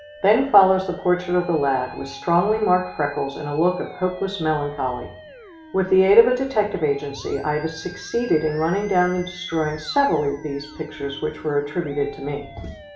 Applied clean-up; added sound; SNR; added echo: none; Musical instrument; 19 dB; reverberation time 0.5 s.